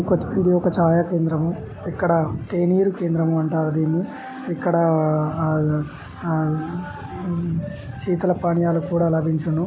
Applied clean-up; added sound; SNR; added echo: none; none; none; none.